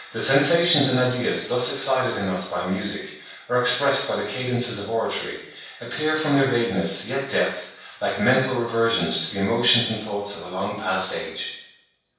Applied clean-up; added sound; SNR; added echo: none; none; none; reverberation time 0.7 s.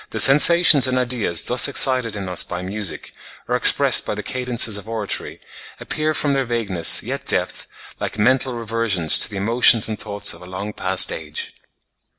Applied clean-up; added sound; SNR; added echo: none; none; none; none.